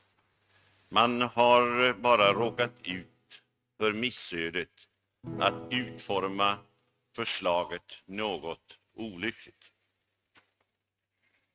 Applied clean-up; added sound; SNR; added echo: neural mask model RNNoise.